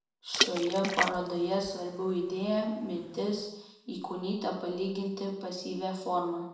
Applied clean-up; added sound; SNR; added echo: none; Water / Splash, splatter; 4 dB; reverberation time 0.8 s.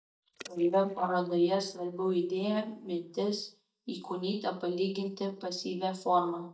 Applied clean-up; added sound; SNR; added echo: neural mask model DeepFilterNet 3.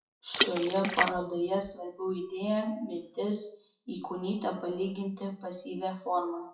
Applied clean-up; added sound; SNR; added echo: classical method WPE with log-MMSE.